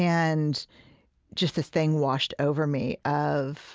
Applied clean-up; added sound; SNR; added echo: none; none; none; none.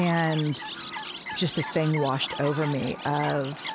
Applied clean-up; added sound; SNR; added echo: none; Chirp, tweet; 8 dB; none.